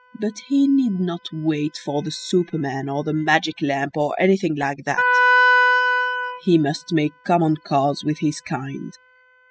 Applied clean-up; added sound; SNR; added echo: classical method spectral subtraction.